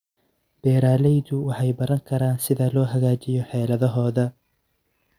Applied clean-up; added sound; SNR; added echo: none; none; none; none.